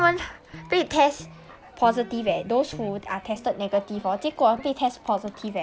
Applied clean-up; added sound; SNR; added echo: none; Crowd + Guitar; 19 dB; none.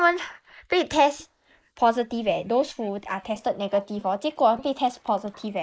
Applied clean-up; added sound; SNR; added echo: neural mask model Resemble Enhance denoiser.